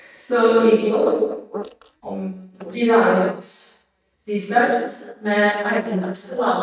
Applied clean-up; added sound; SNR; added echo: neural mask model DeepFilterNet 3.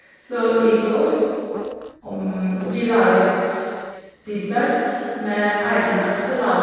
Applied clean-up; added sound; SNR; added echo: neural separator model SepFormer DNS4.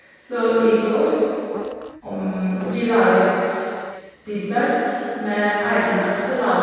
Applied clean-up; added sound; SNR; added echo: none; Fart; 18 dB; reverberation time 2.2 s.